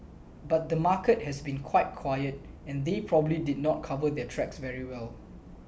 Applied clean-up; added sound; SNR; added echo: none; none; none; none.